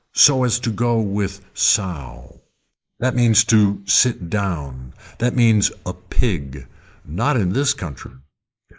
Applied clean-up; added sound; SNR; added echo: neural mask model Resemble Enhance denoiser.